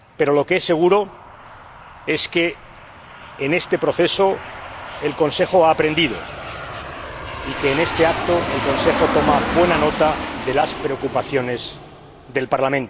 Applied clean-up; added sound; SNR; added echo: none; Aircraft; 7 dB; none.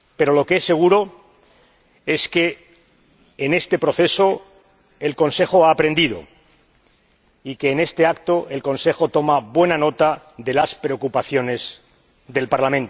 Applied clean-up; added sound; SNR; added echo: none; none; none; none.